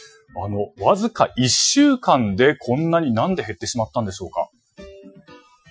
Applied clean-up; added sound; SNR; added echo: classical method Wiener filter.